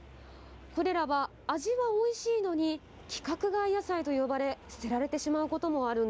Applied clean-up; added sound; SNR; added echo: none; none; none; none.